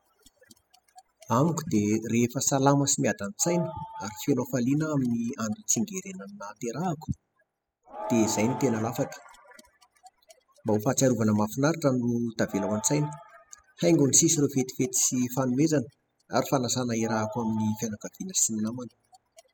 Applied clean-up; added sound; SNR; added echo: classical method spectral subtraction.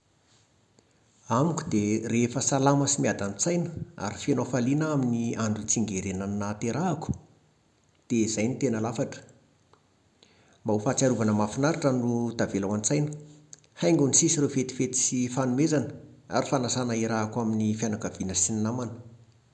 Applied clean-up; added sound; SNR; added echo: none; none; none; none.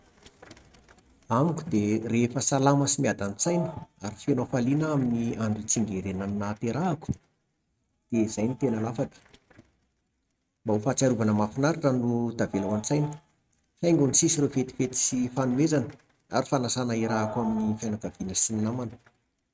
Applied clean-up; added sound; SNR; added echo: neural mask model RNNoise.